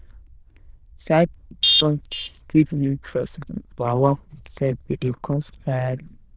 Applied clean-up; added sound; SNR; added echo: neural diffusion model UNIVERSE++.